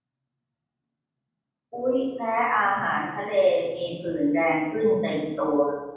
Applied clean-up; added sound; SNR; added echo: none; none; none; reverberation time 1.2 s.